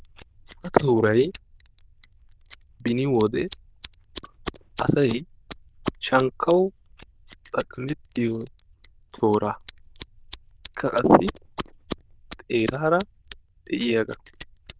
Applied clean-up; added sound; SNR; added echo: neural diffusion model UNIVERSE++.